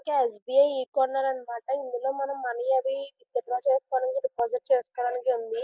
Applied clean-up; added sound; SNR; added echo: neural mask model Resemble Enhance denoiser.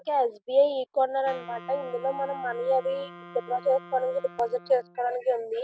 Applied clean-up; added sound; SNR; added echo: none; Wind instrument, woodwind instrument; 19 dB; none.